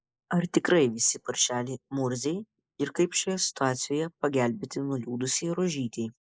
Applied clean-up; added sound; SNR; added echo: neural mask model Resemble Enhance denoiser.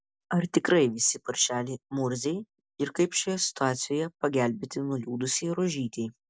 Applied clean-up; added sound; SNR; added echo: none; none; none; none.